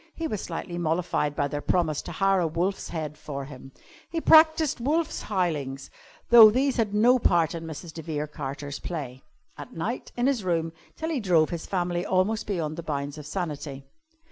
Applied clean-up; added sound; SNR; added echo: none; none; none; none.